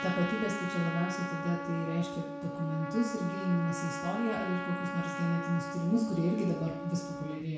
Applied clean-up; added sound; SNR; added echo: none; Trumpet; 6 dB; reverberation time 0.6 s.